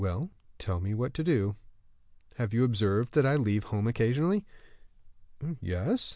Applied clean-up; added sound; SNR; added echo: none; none; none; none.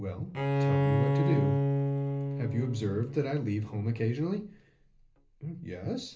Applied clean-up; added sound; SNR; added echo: none; Bowed string instrument; -2 dB; reverberation time 0.3 s.